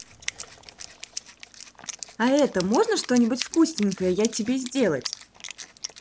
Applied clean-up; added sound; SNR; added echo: none; Wind instrument, woodwind instrument; 13 dB; none.